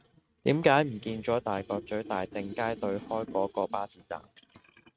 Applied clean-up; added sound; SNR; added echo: neural mask model RNNoise.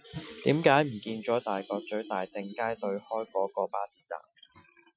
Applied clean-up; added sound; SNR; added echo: classical method Wiener filter.